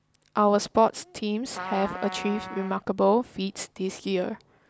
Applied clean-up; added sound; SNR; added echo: none; Trumpet; 11 dB; none.